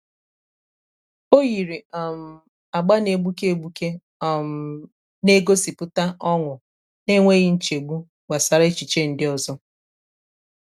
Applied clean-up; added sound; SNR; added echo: none; none; none; none.